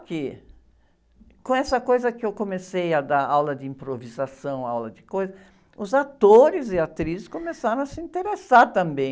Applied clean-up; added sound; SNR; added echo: none; none; none; none.